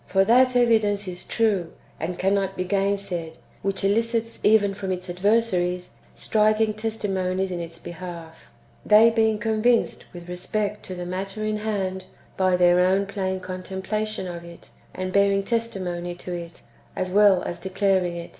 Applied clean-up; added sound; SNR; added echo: none; none; none; none.